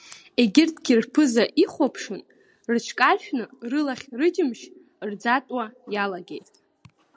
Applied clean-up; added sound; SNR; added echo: none; none; none; none.